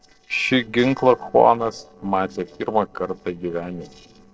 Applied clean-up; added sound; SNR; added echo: neural separator model SepFormer DNS4.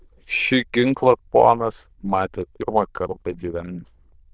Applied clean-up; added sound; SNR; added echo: neural diffusion model UNIVERSE++.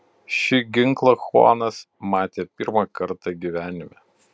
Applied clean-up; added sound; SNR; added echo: none; none; none; none.